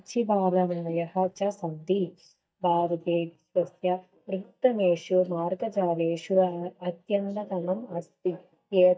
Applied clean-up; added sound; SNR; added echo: neural mask model DeepFilterNet 3.